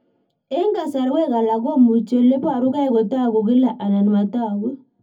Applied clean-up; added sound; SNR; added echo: none; none; none; reverberation time 0.3 s.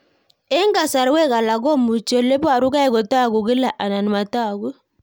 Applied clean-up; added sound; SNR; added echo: none; none; none; none.